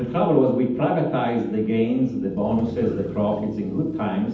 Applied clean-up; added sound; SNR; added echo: none; Motor vehicle (road); 17 dB; reverberation time 0.8 s.